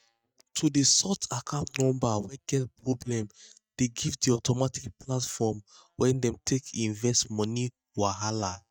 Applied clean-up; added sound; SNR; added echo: neural mask model DeepFilterNet 3.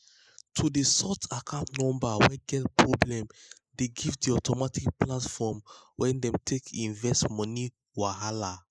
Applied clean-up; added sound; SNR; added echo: neural mask model Resemble Enhance denoiser.